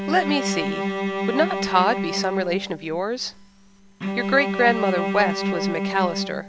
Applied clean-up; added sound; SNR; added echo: none; Bowed string instrument; 3 dB; none.